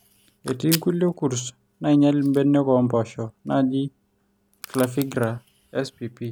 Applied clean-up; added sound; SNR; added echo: none; Packing tape, duct tape / Tearing; 17 dB; none.